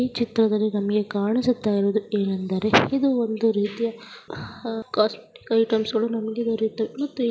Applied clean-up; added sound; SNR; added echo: none; none; none; none.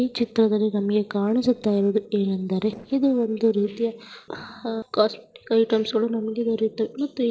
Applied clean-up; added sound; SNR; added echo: neural separator model SepFormer DNS4.